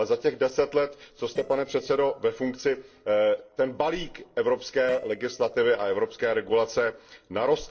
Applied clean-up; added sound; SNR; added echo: neural separator model SepFormer DNS4.